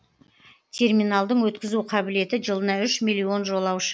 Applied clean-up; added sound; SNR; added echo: none; none; none; none.